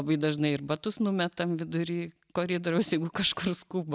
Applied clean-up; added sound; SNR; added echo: none; none; none; none.